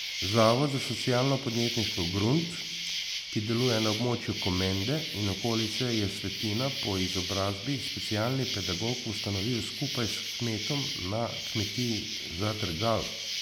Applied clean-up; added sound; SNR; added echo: none; Insect; 4 dB; none.